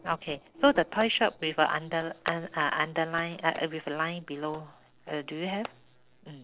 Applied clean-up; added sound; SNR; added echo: neural separator model SepFormer DNS4.